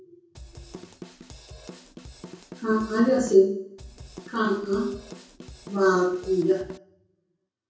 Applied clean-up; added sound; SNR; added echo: none; Drum / Drum kit; 17 dB; reverberation time 0.6 s.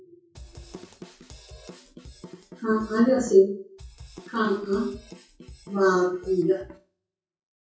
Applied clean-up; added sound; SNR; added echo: classical method WPE with log-MMSE.